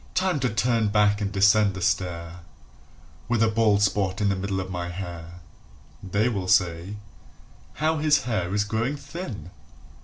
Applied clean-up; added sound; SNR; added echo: none; none; none; none.